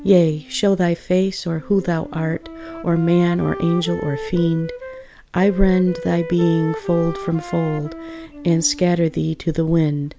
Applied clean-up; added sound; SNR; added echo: none; Wind instrument, woodwind instrument; 14 dB; none.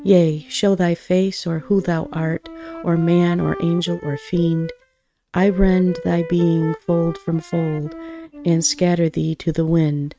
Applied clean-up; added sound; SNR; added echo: neural mask model RNNoise.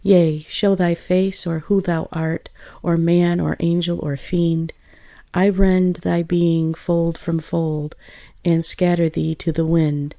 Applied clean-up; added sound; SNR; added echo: neural mask model Resemble Enhance denoiser.